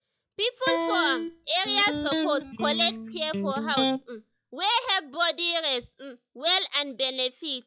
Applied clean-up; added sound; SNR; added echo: classical method log-MMSE.